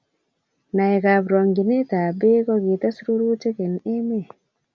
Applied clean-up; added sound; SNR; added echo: none; none; none; none.